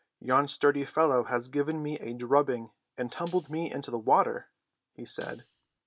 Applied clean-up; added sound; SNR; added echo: none; Tambourine; 10 dB; none.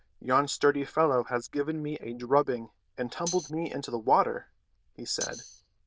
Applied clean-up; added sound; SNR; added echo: neural diffusion model UNIVERSE++.